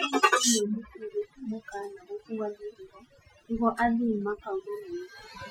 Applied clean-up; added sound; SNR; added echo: classical method Wiener filter.